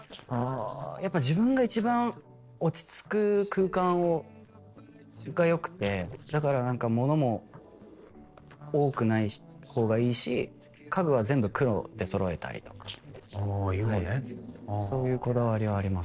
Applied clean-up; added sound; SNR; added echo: neural separator model SepFormer DNS4.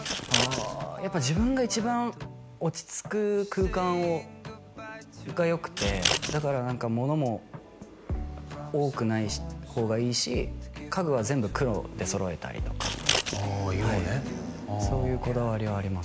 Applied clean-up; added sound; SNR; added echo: none; Scissors; 1 dB; none.